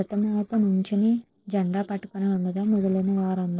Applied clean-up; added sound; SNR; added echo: neural separator model SepFormer DNS4.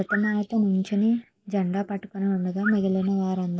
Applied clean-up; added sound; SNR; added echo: neural mask model Resemble Enhance denoiser.